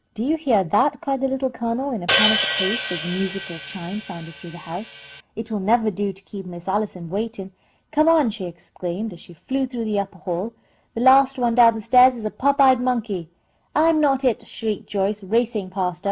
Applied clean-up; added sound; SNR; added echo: none; Hi-hat; 0 dB; none.